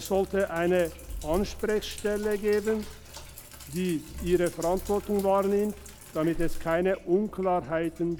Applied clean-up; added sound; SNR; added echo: none; Sink (filling or washing); 11 dB; none.